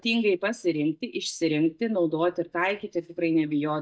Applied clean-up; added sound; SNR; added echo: neural mask model DeepFilterNet 3.